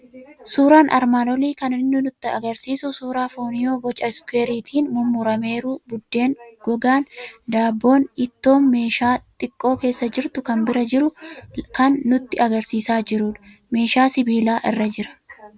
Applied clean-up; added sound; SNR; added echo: none; none; none; none.